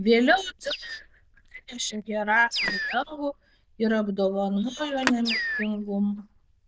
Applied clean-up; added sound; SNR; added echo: neural diffusion model UNIVERSE++.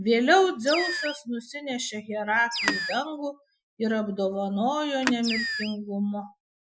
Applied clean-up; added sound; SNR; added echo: classical method Wiener filter.